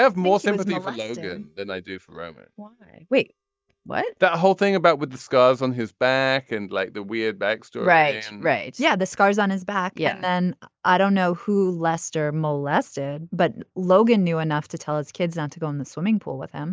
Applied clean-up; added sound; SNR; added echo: neural mask model DeepFilterNet 3.